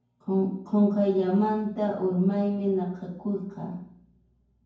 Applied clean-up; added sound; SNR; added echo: none; none; none; reverberation time 0.9 s.